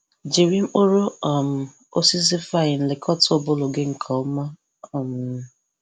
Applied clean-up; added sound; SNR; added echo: none; none; none; none.